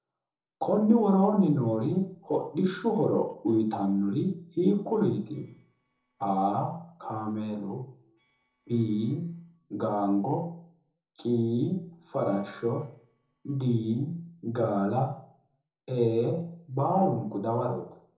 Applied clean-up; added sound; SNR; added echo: neural separator model SepFormer DNS4.